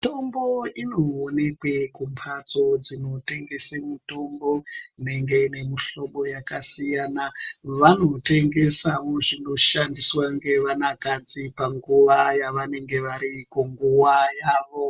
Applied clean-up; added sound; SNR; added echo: none; none; none; none.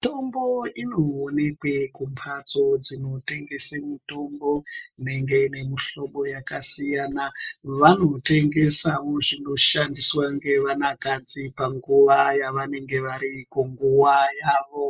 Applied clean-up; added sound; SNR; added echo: neural mask model Resemble Enhance denoiser.